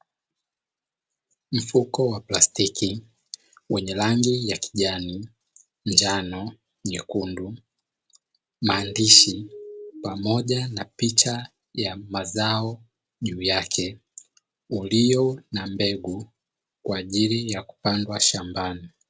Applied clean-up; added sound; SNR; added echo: none; Siren; 14 dB; none.